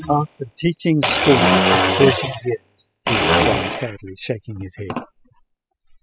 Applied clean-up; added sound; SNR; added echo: classical method spectral subtraction.